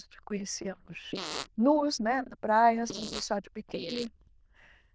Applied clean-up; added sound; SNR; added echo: neural diffusion model UNIVERSE++.